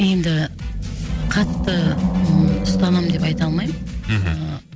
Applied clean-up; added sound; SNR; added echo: none; Animal; 2 dB; none.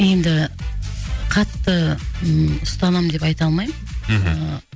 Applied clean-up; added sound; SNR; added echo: none; none; none; none.